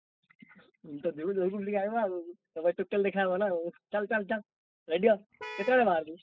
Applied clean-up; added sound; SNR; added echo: classical method spectral subtraction.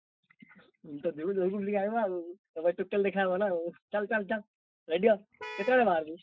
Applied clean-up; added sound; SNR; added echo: classical method Wiener filter.